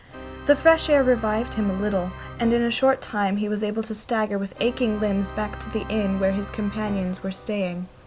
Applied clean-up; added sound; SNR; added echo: none; Organ; 14 dB; none.